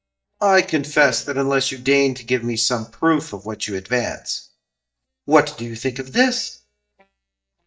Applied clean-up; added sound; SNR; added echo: neural mask model DeepFilterNet 3.